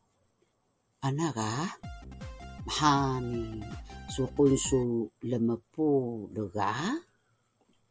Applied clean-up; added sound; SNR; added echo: none; Drum kit; 11 dB; none.